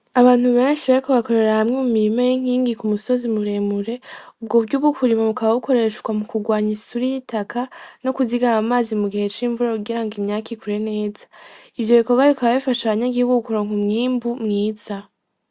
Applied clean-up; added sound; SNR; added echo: none; none; none; none.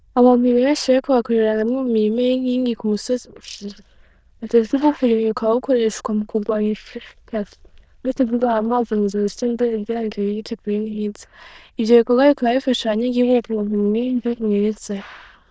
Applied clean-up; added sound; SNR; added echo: neural diffusion model UNIVERSE++.